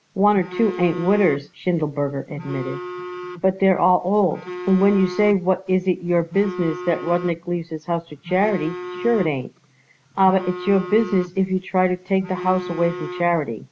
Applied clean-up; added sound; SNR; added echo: none; Telephone; 13 dB; none.